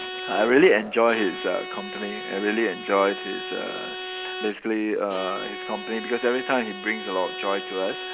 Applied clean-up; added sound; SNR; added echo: none; Bowed string instrument; 10 dB; none.